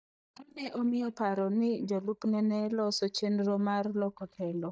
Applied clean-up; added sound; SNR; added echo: neural mask model DeepFilterNet 3.